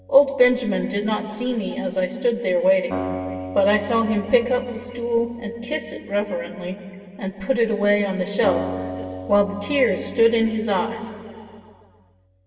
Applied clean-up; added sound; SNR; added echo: none; Acoustic guitar; 13 dB; reverberation time 2.7 s.